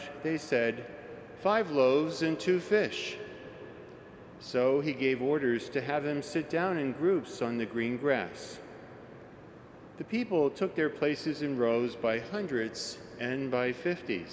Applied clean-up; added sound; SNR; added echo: none; none; none; none.